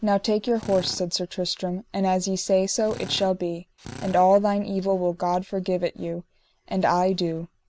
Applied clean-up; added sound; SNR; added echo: none; Drill; 16 dB; none.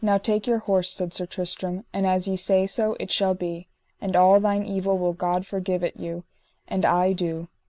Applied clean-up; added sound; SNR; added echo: none; none; none; none.